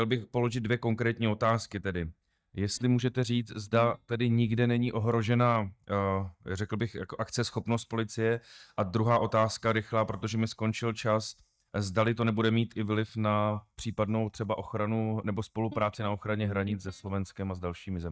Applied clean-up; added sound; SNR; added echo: neural mask model DeepFilterNet 3.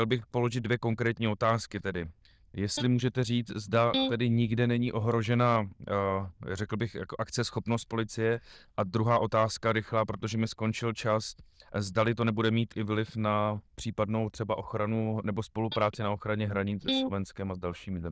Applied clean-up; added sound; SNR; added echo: neural diffusion model UNIVERSE++.